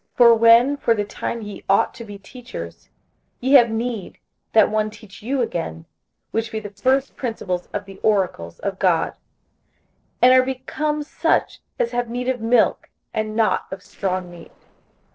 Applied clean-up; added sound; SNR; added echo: neural separator model SepFormer DNS4.